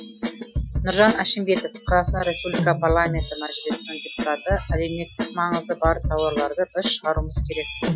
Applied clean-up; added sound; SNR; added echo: classical method Wiener filter.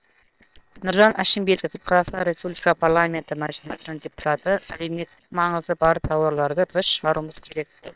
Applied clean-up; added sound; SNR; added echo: neural separator model SepFormer WHAM!.